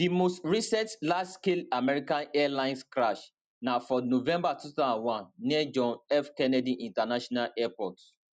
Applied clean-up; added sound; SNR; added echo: none; none; none; none.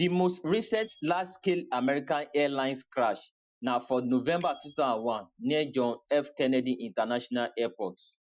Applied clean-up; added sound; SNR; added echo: classical method Wiener filter.